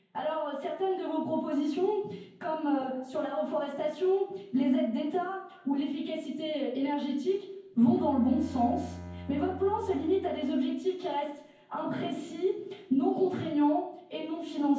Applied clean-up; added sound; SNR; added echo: none; Bowed string instrument; 15 dB; reverberation time 0.9 s.